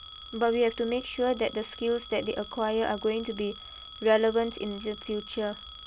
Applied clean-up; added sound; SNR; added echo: none; Telephone; 10 dB; none.